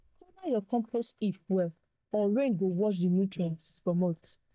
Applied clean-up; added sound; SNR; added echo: neural mask model DeepFilterNet 3.